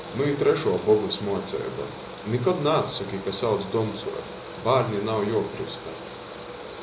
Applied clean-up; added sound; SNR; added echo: none; Mechanical fan; 12 dB; none.